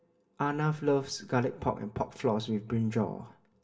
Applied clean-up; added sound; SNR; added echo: none; none; none; reverberation time 0.2 s.